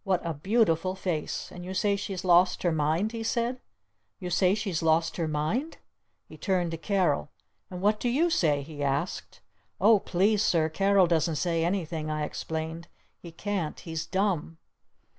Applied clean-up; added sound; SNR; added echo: none; none; none; none.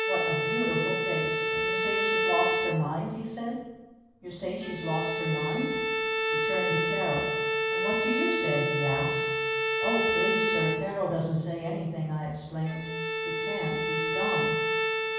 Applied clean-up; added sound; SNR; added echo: none; Bowed string instrument; -3 dB; reverberation time 1.2 s.